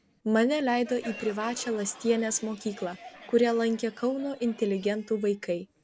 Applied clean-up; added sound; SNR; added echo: none; Crowd; 20 dB; none.